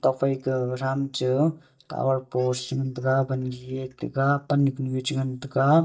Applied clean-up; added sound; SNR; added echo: neural mask model DeepFilterNet 3.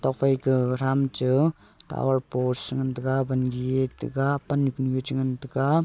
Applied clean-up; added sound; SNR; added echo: none; none; none; none.